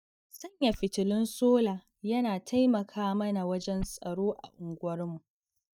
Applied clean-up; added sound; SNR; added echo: neural mask model DeepFilterNet 3.